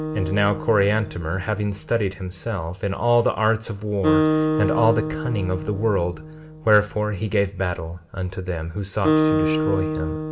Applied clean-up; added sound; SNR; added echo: none; Acoustic guitar; 3 dB; reverberation time 0.4 s.